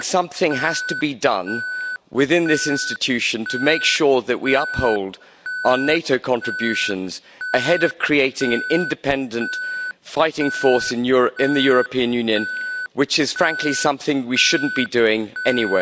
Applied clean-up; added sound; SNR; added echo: none; Alarm; 9 dB; none.